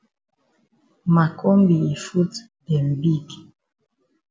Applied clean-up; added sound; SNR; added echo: none; none; none; none.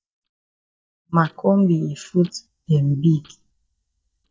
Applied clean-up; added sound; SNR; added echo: neural mask model DeepFilterNet 3.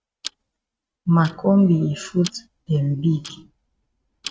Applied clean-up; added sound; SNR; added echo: neural mask model RNNoise.